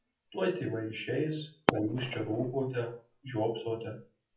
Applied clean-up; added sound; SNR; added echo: classical method WPE with log-MMSE.